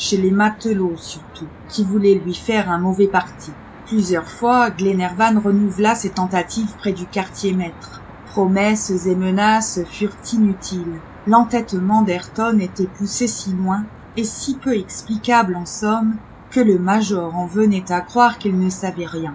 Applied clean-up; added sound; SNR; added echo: none; Traffic noise, roadway noise; 20 dB; none.